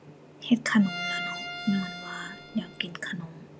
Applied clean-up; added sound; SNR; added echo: none; Bowed string instrument; 8 dB; none.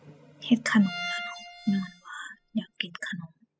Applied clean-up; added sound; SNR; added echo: classical method spectral subtraction.